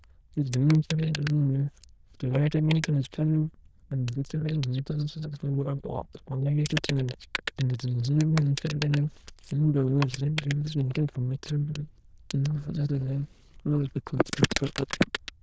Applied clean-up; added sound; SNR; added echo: neural diffusion model UNIVERSE++.